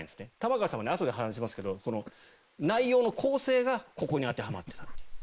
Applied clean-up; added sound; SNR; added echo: neural mask model Resemble Enhance denoiser.